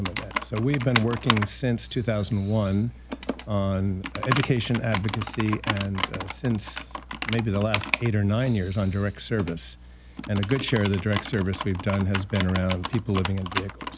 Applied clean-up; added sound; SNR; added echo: none; Computer keyboard; 7 dB; none.